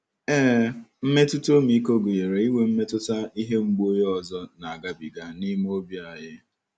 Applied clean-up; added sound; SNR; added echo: none; none; none; none.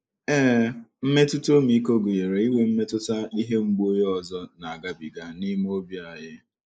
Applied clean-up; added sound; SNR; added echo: neural mask model Resemble Enhance denoiser.